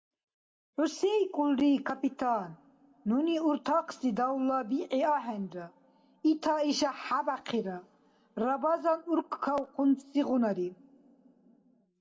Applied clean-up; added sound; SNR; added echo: none; none; none; reverberation time 0.3 s.